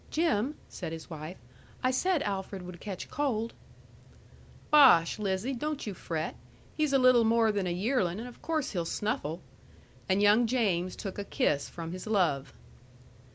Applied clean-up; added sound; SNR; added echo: none; none; none; none.